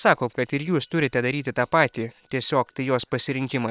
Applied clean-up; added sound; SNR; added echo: neural separator model SepFormer WHAM!.